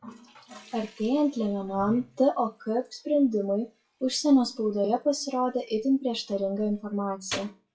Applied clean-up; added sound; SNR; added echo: classical method WPE with log-MMSE.